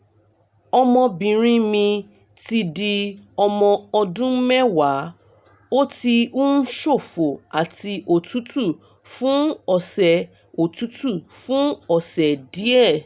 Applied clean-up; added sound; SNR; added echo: none; none; none; none.